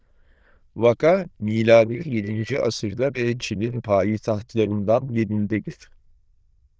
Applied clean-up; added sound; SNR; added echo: neural diffusion model UNIVERSE++.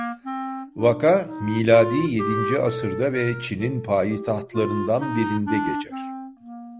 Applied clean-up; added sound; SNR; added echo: none; Wind instrument, woodwind instrument; 7 dB; none.